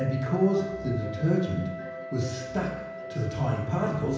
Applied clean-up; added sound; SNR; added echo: none; Wind instrument, woodwind instrument; 11 dB; reverberation time 0.9 s.